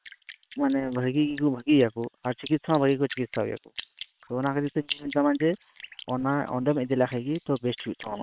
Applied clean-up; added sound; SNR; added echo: neural separator model SepFormer WHAM!.